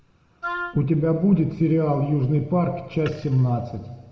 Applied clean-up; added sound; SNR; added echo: none; Wind instrument, woodwind instrument; 10 dB; reverberation time 1.9 s.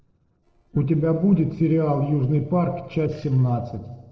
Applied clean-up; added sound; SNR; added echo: neural separator model SepFormer DNS4.